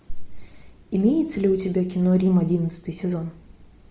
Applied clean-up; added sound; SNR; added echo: none; none; none; none.